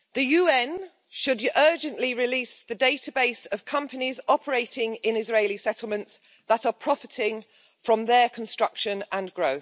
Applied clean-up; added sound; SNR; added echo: none; none; none; none.